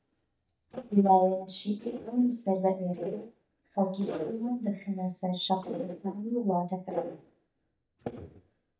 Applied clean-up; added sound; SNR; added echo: neural mask model DeepFilterNet 3.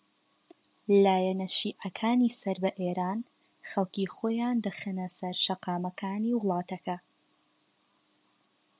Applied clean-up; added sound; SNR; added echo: none; none; none; none.